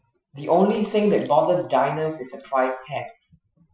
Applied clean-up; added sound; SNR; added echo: classical method Wiener filter.